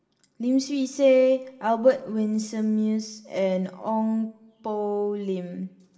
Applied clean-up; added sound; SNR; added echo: none; none; none; reverberation time 0.9 s.